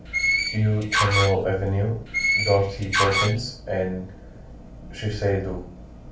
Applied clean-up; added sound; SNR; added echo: none; Door; -1 dB; reverberation time 0.3 s.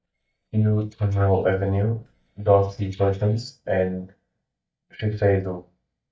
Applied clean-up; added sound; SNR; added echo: neural mask model DeepFilterNet 3.